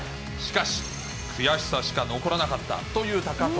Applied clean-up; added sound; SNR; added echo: none; none; none; none.